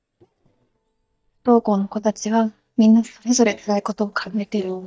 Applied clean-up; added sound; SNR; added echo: neural mask model DeepFilterNet 3.